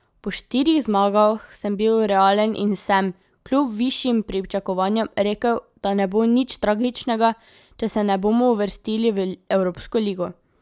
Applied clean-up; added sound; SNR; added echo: none; none; none; none.